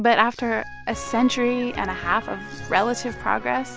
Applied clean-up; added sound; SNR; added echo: none; none; none; none.